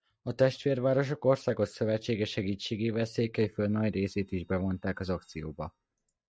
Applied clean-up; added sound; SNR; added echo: neural mask model DeepFilterNet 3.